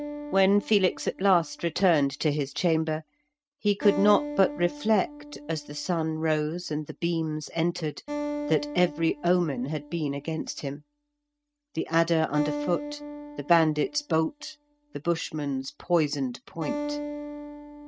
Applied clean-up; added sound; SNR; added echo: neural mask model RNNoise.